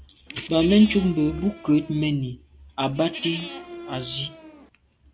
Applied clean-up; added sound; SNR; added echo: none; Livestock, farm animals, working animals; 14 dB; none.